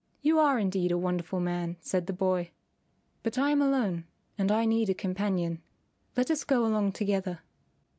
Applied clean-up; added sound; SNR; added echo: none; none; none; none.